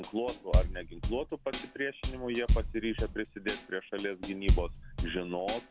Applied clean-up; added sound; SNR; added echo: none; Drum kit; -3 dB; none.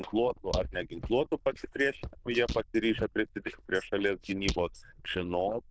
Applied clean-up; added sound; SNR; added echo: neural diffusion model UNIVERSE++.